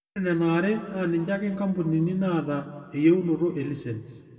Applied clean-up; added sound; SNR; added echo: none; none; none; reverberation time 1.5 s.